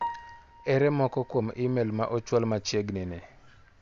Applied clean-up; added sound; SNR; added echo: none; Piano; 15 dB; none.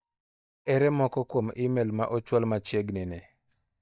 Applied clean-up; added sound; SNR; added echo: neural mask model DeepFilterNet 3.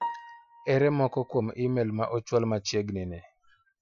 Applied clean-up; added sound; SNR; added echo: classical method Wiener filter.